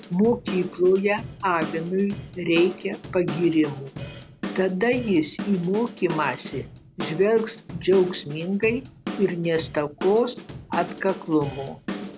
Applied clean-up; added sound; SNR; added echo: none; Drum / Drum kit; 11 dB; none.